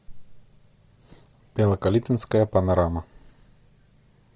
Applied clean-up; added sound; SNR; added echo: none; none; none; none.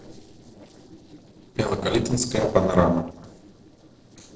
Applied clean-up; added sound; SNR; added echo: neural separator model SepFormer DNS4.